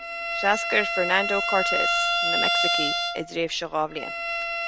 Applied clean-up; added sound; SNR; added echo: none; Bowed string instrument; -2 dB; none.